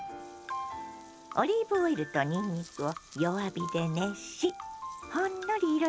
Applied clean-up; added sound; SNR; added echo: none; none; none; none.